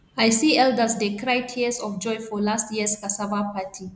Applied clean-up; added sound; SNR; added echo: none; none; none; none.